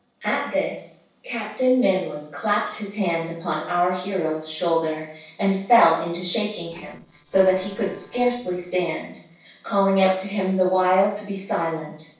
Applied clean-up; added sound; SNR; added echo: neural separator model SepFormer DNS4.